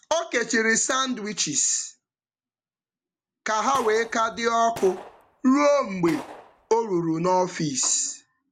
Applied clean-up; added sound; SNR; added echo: none; Gunshot, gunfire; 18 dB; none.